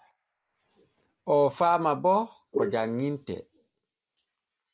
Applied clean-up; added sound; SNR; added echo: neural mask model Resemble Enhance denoiser.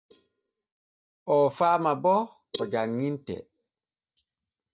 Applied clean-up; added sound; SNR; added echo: neural mask model DeepFilterNet 3.